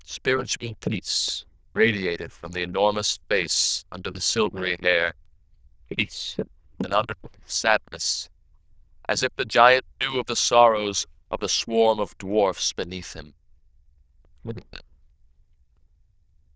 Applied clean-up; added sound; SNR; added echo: neural diffusion model UNIVERSE++.